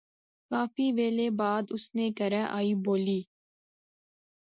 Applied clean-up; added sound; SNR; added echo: none; none; none; none.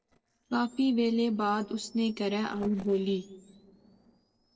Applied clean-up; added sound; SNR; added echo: neural separator model SepFormer DNS4.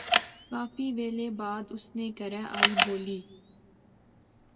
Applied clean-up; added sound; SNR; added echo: none; Camera; -4 dB; reverberation time 1.0 s.